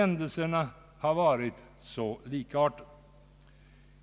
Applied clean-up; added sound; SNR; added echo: none; none; none; none.